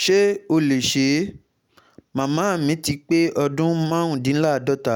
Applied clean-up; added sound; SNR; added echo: none; none; none; none.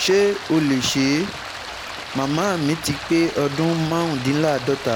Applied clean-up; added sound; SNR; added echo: none; Stream; 11 dB; none.